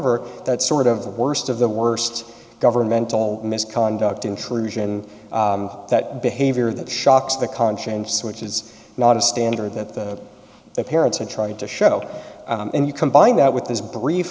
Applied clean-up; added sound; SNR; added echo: none; none; none; none.